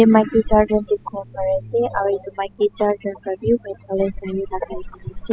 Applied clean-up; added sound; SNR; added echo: classical method spectral subtraction.